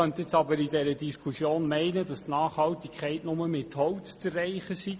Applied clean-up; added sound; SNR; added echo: none; none; none; none.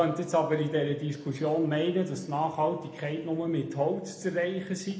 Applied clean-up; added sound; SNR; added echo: none; none; none; reverberation time 0.7 s.